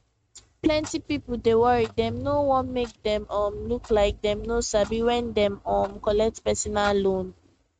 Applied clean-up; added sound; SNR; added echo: neural mask model RNNoise.